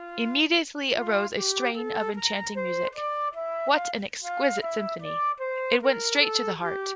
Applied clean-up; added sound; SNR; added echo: none; Wind instrument, woodwind instrument; 4 dB; none.